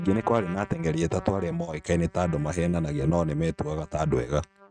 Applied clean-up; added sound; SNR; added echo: neural mask model RNNoise.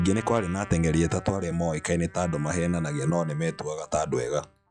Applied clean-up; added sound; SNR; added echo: classical method log-MMSE.